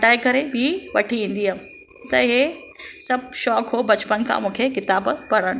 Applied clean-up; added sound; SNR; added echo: none; none; none; none.